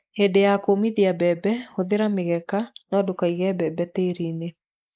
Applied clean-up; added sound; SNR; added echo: neural mask model Resemble Enhance denoiser.